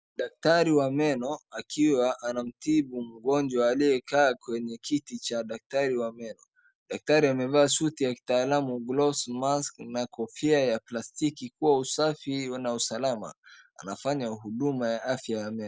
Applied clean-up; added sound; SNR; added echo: none; none; none; none.